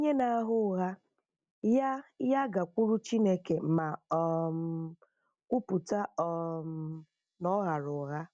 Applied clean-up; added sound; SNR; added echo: none; none; none; none.